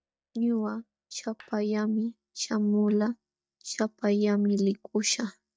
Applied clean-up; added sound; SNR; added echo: neural mask model DeepFilterNet 3.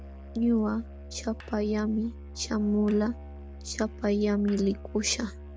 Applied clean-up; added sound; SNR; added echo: none; Musical instrument; 13 dB; none.